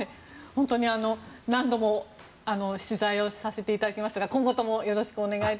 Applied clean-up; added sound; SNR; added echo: none; none; none; none.